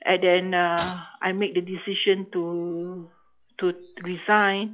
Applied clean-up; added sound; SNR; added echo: classical method log-MMSE.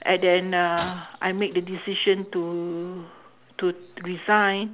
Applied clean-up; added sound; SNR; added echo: none; Shatter; 20 dB; none.